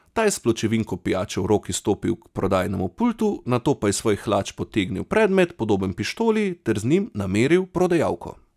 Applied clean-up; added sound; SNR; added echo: none; none; none; none.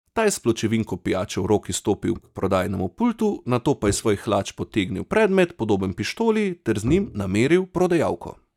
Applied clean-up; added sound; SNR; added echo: neural mask model DeepFilterNet 3.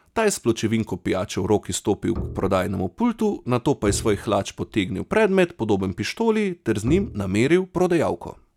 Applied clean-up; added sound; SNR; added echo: none; Bowed string instrument; 13 dB; none.